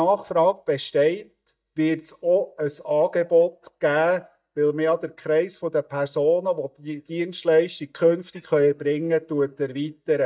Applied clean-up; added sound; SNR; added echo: neural mask model DeepFilterNet 3.